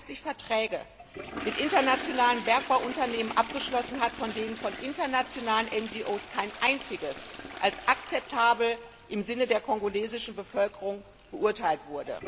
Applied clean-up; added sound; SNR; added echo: none; Toilet flush; 12 dB; none.